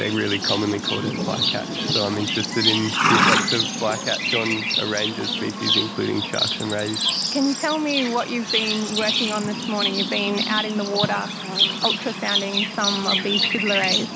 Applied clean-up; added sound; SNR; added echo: none; Livestock, farm animals, working animals; -2 dB; none.